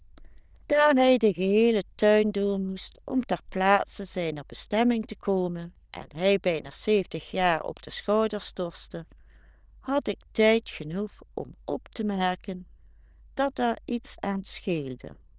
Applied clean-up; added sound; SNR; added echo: neural diffusion model UNIVERSE++.